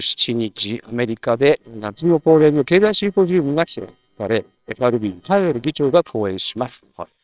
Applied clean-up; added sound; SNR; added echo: neural separator model SepFormer WHAMR!.